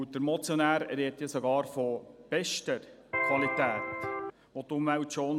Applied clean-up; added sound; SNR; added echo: none; Electric guitar; 1 dB; none.